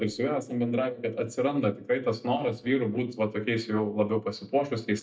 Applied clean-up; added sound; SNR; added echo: neural mask model DeepFilterNet 3.